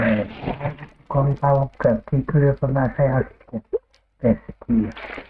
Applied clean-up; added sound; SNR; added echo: neural mask model RNNoise.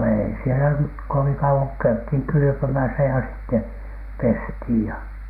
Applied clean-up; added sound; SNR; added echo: none; none; none; none.